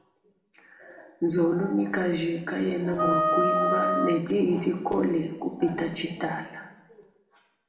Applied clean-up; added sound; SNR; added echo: none; Wind instrument, woodwind instrument; -1 dB; reverberation time 0.9 s.